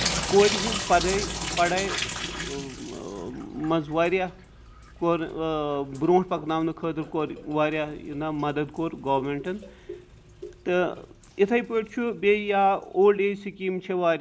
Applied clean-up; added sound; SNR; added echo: none; Drip / Sink (filling or washing); 10 dB; none.